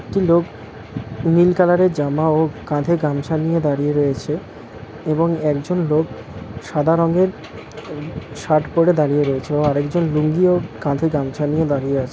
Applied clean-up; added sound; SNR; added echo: none; none; none; none.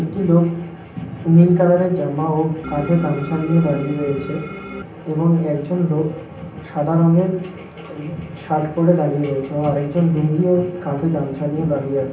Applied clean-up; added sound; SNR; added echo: none; Organ; 12 dB; reverberation time 0.6 s.